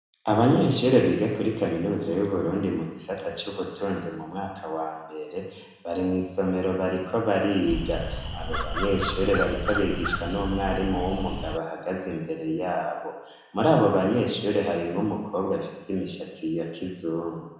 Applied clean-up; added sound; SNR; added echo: none; Crow; 4 dB; reverberation time 1.0 s.